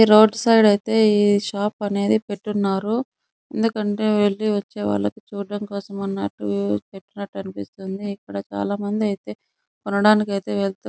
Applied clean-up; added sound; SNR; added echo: none; none; none; none.